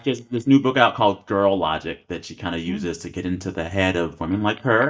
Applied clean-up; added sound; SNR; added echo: neural mask model DeepFilterNet 3.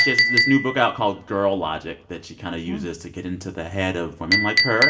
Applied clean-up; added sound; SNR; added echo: none; Chink, clink; 0 dB; reverberation time 0.5 s.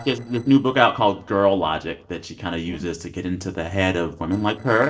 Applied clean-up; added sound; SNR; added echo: neural separator model SepFormer DNS4.